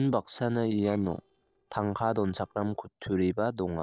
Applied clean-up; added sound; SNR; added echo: neural separator model SepFormer DNS4.